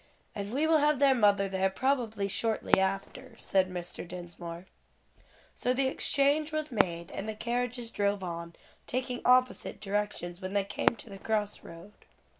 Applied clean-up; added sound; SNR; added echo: none; Fireworks; 10 dB; none.